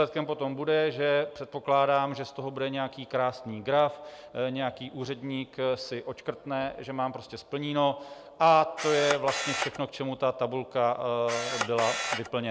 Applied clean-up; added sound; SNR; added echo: none; Camera; 4 dB; none.